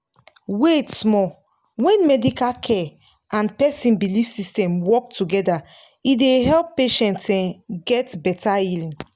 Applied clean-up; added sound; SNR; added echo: none; none; none; none.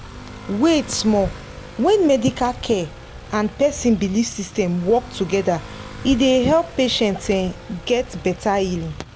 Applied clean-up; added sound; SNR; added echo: none; Motorcycle / Accelerating, revving, vroom; 15 dB; none.